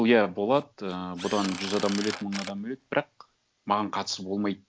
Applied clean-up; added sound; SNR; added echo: none; Drill; 14 dB; none.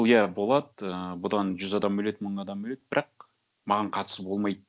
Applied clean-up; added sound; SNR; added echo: none; none; none; none.